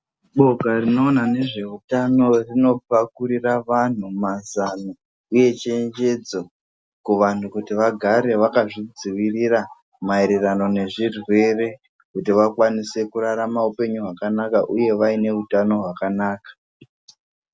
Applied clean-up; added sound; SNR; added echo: none; none; none; none.